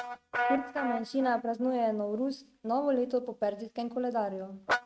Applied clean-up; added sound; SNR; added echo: neural mask model RNNoise.